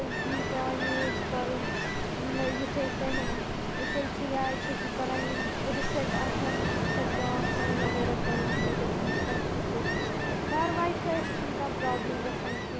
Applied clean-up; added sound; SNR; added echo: none; Ocean; -5 dB; none.